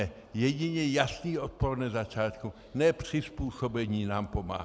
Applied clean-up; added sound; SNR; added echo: none; none; none; none.